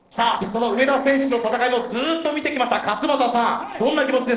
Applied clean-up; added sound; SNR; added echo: neural separator model SepFormer DNS4.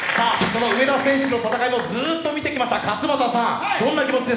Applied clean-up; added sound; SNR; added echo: none; Shatter; 15 dB; reverberation time 1.1 s.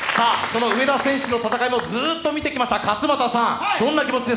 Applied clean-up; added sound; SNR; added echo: none; none; none; none.